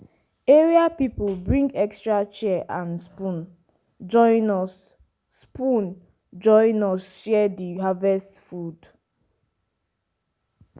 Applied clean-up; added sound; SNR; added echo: none; none; none; none.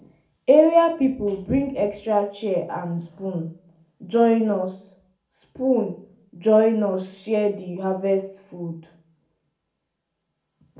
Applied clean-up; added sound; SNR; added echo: none; none; none; reverberation time 0.4 s.